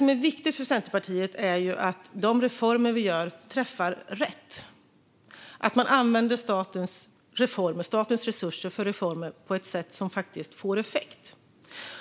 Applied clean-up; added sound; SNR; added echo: none; none; none; none.